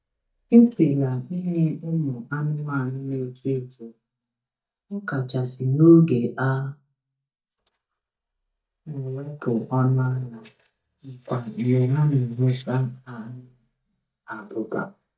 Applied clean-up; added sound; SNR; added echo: neural mask model DeepFilterNet 3.